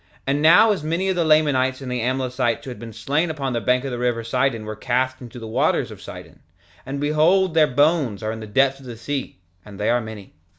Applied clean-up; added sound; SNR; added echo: none; none; none; none.